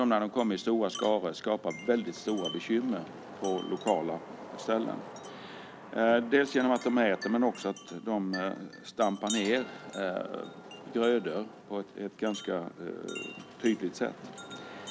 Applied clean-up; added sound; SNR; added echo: none; Wind chime + Wind / Rain; 14 dB; none.